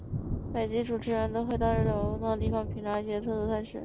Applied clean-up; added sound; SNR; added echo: none; Thunder; 3 dB; none.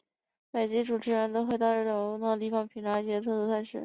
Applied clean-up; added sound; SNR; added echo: none; none; none; none.